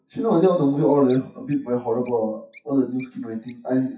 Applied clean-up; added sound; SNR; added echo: classical method WPE with log-MMSE.